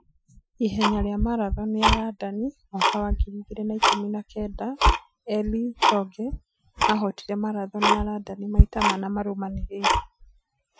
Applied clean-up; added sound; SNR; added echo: classical method Wiener filter.